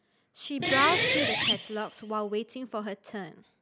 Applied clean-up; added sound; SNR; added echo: none; Guitar; -3 dB; none.